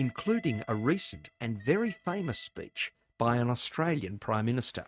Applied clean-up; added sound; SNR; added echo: neural mask model RNNoise.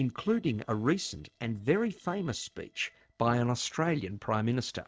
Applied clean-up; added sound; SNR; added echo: neural separator model SepFormer DNS4.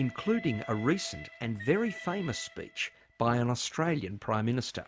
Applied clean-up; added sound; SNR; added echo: none; Train; 17 dB; none.